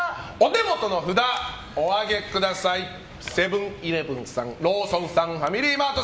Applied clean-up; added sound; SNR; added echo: none; none; none; none.